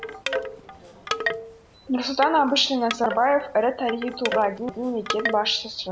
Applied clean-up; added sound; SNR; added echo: none; Wind chime / Wood; 7 dB; none.